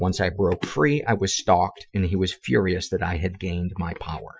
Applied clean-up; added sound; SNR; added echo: classical method Wiener filter.